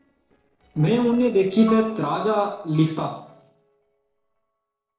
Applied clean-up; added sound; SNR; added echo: neural separator model SepFormer DNS4.